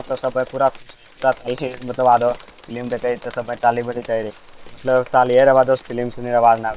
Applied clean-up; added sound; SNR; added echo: neural separator model SepFormer WHAM!.